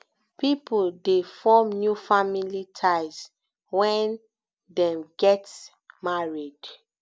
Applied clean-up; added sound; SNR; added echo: none; none; none; none.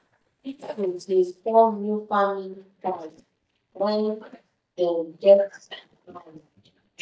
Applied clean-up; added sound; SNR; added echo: neural mask model DeepFilterNet 3.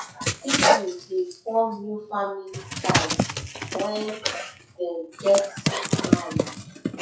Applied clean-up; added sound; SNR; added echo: classical method WPE with log-MMSE.